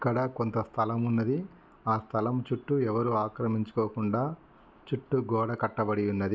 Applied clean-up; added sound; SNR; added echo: none; none; none; none.